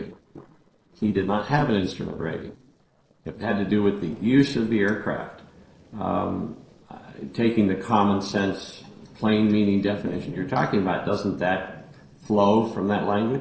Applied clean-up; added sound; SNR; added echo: neural separator model SepFormer DNS4.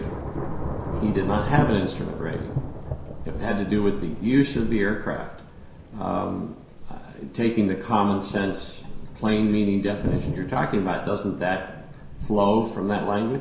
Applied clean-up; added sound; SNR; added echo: none; Thunder / Rain; 6 dB; reverberation time 0.7 s.